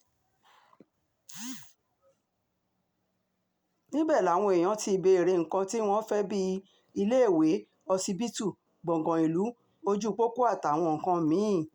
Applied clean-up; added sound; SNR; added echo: none; none; none; none.